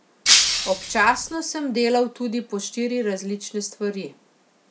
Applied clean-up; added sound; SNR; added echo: none; Shatter; -4 dB; none.